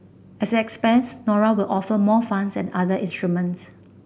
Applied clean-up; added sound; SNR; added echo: none; none; none; none.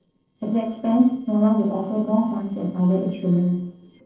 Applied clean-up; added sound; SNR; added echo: neural separator model SepFormer DNS4.